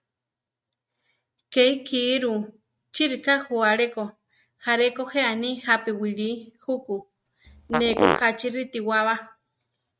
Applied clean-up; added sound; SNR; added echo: neural mask model RNNoise.